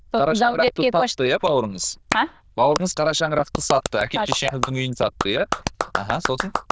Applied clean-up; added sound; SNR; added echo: neural diffusion model UNIVERSE++.